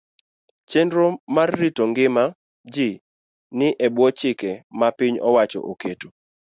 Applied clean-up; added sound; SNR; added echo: none; none; none; none.